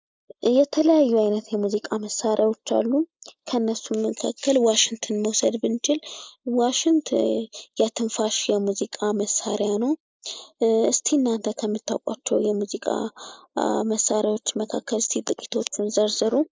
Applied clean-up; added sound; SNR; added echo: neural mask model Resemble Enhance denoiser.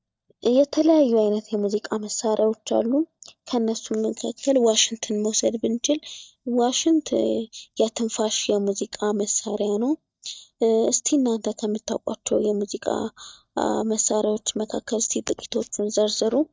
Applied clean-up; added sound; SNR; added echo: neural mask model DeepFilterNet 3.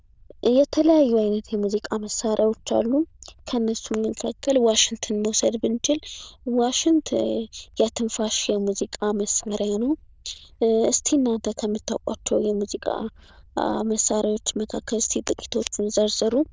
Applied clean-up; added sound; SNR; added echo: neural diffusion model UNIVERSE++.